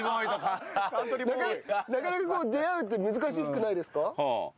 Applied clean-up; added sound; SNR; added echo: none; none; none; none.